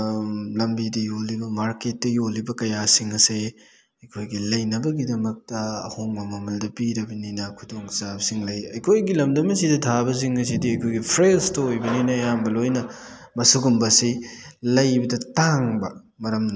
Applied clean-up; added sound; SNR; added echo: none; none; none; none.